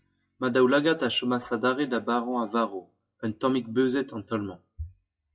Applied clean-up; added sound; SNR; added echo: classical method WPE with log-MMSE.